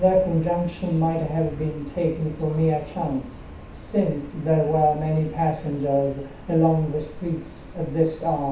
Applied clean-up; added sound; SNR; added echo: none; Subway, metro, underground; 16 dB; reverberation time 0.7 s.